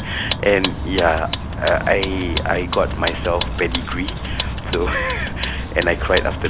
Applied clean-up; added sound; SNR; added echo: none; Vehicle; 3 dB; none.